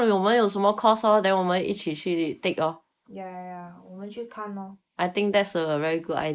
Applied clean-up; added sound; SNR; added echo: neural mask model Resemble Enhance denoiser.